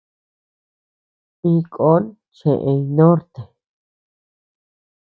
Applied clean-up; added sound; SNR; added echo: none; none; none; none.